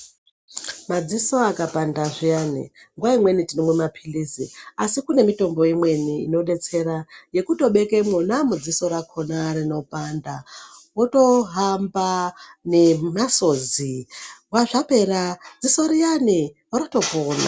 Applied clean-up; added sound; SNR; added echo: none; none; none; none.